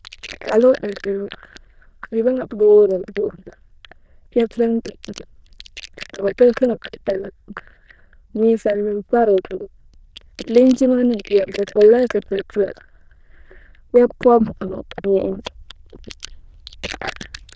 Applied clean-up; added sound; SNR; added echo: neural diffusion model UNIVERSE++.